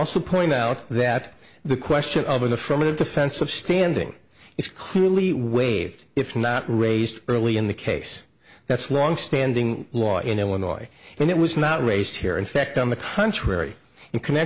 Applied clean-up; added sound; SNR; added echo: none; none; none; none.